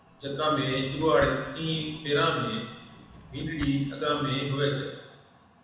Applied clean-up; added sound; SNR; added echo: none; Drawer open or close; 17 dB; reverberation time 1.1 s.